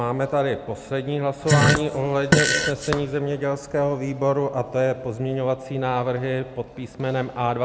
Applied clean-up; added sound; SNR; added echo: none; Fart; -3 dB; none.